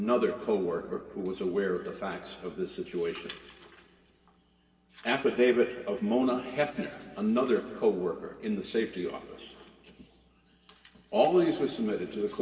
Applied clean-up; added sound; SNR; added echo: none; none; none; reverberation time 2.5 s.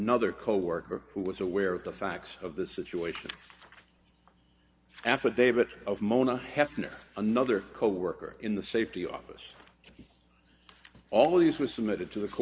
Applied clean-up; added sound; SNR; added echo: none; none; none; none.